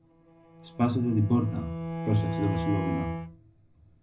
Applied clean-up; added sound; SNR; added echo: none; Bowed string instrument; 6 dB; reverberation time 0.4 s.